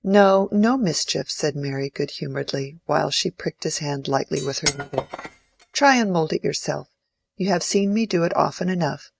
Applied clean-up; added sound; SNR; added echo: neural mask model RNNoise.